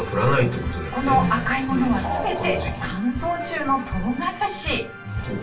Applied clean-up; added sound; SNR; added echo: none; none; none; reverberation time 0.3 s.